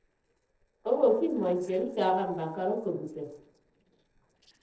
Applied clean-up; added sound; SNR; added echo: neural separator model SepFormer DNS4.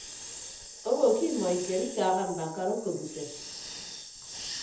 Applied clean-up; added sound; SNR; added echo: none; Hiss; 11 dB; reverberation time 0.7 s.